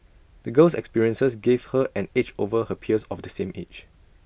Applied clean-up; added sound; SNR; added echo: none; none; none; none.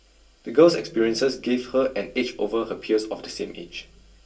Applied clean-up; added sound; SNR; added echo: none; none; none; reverberation time 0.2 s.